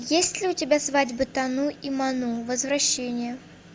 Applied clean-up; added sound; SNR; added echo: none; none; none; none.